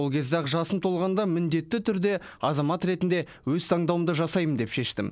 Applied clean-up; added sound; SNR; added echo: none; none; none; none.